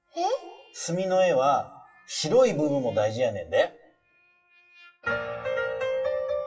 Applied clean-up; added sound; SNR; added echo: classical method WPE with log-MMSE.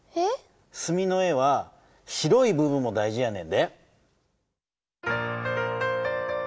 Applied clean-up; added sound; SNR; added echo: none; none; none; none.